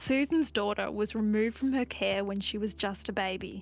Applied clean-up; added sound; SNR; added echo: none; none; none; none.